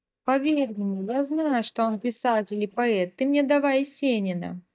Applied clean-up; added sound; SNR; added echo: neural mask model DeepFilterNet 3.